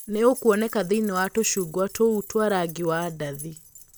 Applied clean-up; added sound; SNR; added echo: none; Keys jangling; 18 dB; none.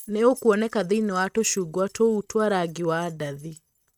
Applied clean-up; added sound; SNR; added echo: neural mask model RNNoise.